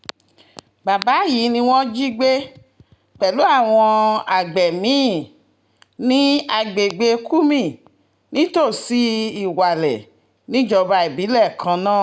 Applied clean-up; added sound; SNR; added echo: none; none; none; none.